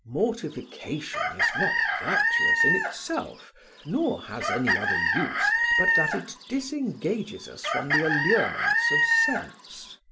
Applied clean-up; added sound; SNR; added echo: none; Chicken, rooster; -4 dB; none.